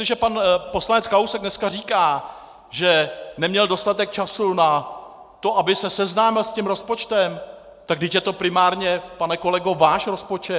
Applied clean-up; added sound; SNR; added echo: none; none; none; none.